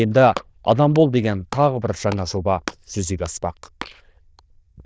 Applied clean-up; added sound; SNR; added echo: neural diffusion model UNIVERSE++.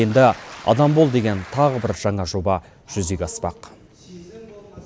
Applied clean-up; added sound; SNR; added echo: none; none; none; none.